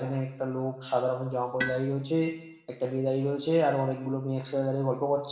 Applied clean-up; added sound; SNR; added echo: none; Tools; 14 dB; reverberation time 0.9 s.